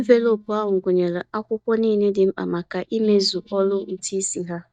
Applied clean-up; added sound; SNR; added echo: neural mask model DeepFilterNet 3.